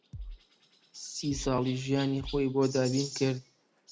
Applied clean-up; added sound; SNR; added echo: none; Chirp, tweet + Bass drum; 13 dB; none.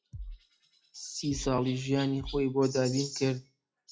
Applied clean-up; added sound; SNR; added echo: classical method log-MMSE.